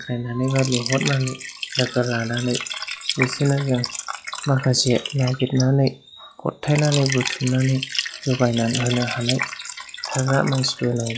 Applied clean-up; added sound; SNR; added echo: classical method log-MMSE.